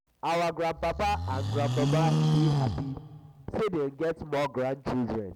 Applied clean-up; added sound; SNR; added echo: none; Livestock, farm animals, working animals; -2 dB; none.